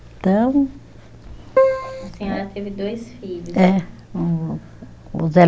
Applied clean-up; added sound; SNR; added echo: none; Keyboard (musical); -3 dB; none.